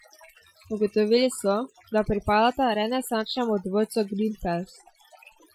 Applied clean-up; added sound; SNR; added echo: classical method Wiener filter.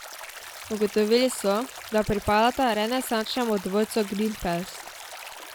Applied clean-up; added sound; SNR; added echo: none; Stream; 15 dB; none.